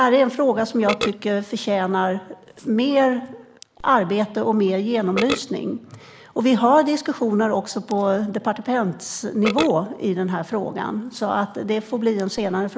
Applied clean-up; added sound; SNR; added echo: neural mask model Resemble Enhance denoiser.